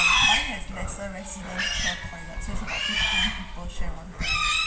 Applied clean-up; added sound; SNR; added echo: none; Livestock, farm animals, working animals; -5 dB; reverberation time 1.8 s.